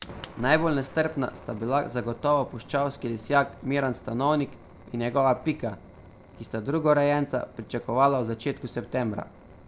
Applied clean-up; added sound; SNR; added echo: none; Fire; 18 dB; none.